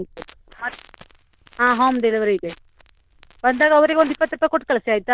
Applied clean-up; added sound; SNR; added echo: neural diffusion model UNIVERSE++.